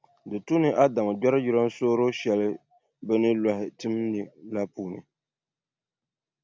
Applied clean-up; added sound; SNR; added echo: none; none; none; none.